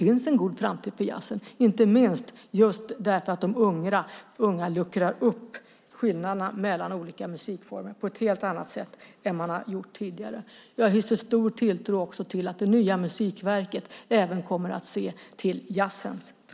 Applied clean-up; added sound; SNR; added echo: none; none; none; none.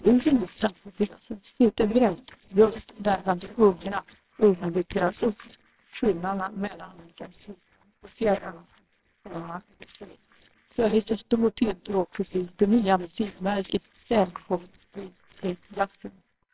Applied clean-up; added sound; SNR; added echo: neural separator model SepFormer WHAMR!.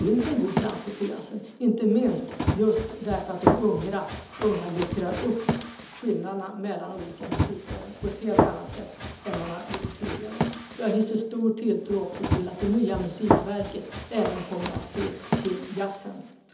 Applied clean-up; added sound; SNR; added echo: none; Run; 3 dB; reverberation time 1.2 s.